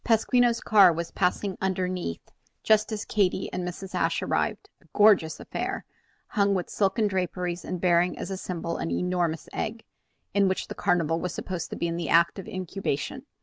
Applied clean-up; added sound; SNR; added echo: none; none; none; none.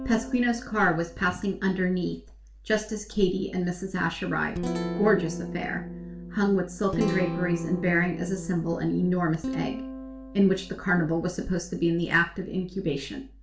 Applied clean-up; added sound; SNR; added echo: none; Guitar; 9 dB; reverberation time 0.4 s.